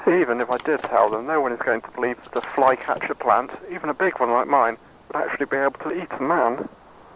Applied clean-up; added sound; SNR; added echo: none; Shatter; 18 dB; none.